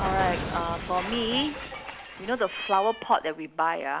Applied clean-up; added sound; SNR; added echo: none; Cat; 8 dB; none.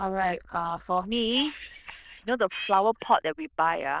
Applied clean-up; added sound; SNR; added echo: neural diffusion model UNIVERSE++.